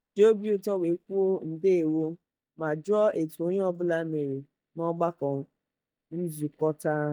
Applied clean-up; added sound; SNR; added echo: neural mask model DeepFilterNet 3.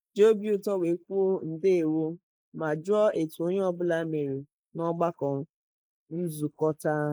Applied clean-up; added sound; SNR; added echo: neural mask model Resemble Enhance denoiser.